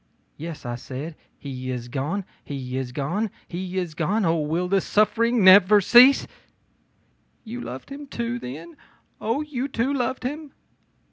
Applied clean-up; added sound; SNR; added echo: none; none; none; none.